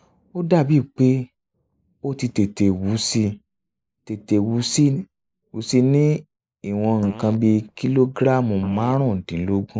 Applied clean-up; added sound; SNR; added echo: neural mask model Resemble Enhance denoiser.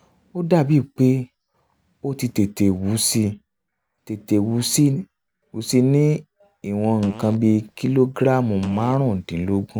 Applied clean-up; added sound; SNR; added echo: none; Fart; 18 dB; none.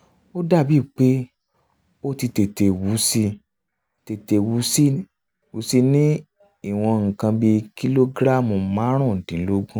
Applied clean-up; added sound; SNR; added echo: none; none; none; none.